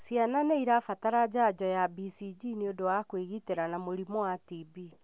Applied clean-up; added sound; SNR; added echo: none; none; none; none.